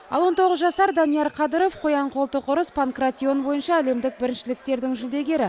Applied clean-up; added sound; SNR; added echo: none; none; none; none.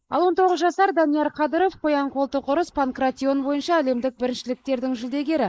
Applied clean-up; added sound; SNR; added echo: neural mask model Resemble Enhance denoiser.